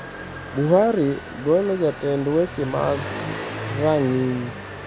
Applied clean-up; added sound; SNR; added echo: none; Motorcycle; 10 dB; none.